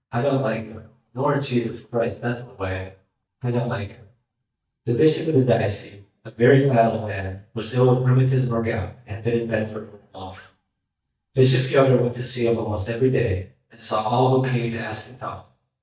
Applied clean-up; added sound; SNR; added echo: neural mask model DeepFilterNet 3.